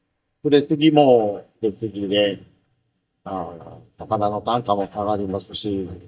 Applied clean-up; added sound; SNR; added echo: neural mask model DeepFilterNet 3.